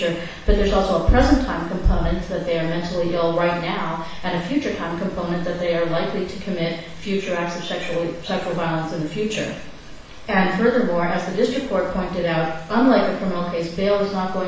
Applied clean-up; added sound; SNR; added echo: none; none; none; reverberation time 0.7 s.